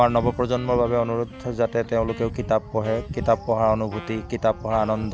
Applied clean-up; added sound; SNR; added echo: none; Wind instrument, woodwind instrument; 18 dB; none.